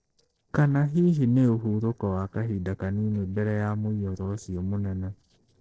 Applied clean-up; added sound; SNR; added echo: neural separator model SepFormer DNS4.